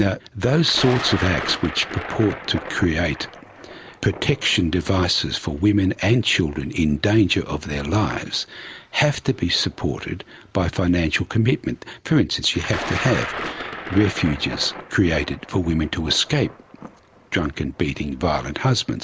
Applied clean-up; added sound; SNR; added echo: none; Thunder; 14 dB; none.